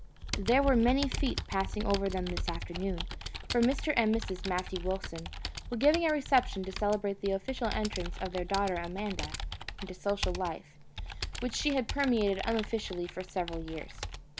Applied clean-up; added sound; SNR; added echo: none; Computer keyboard; 6 dB; none.